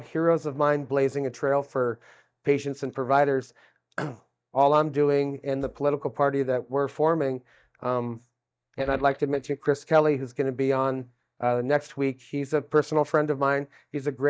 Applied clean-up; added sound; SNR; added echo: neural mask model DeepFilterNet 3.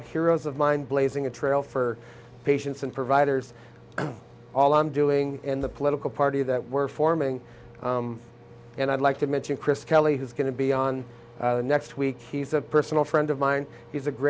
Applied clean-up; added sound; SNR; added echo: none; none; none; none.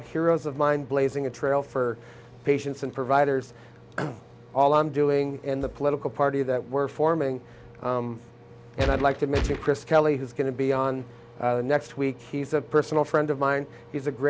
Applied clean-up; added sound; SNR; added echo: none; Gunshot, gunfire; 4 dB; none.